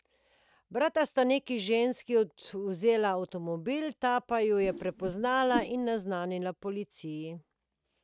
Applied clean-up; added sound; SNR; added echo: neural mask model RNNoise.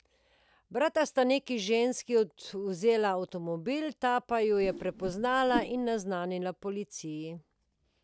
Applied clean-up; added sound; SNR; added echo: none; Whoosh, swoosh, swish; 9 dB; none.